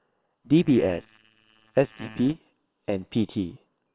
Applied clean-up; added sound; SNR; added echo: neural separator model SepFormer WHAM!.